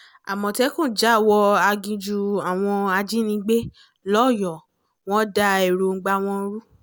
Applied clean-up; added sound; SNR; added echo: none; none; none; none.